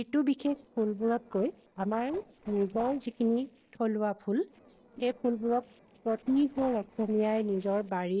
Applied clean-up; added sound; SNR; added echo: neural separator model SepFormer DNS4.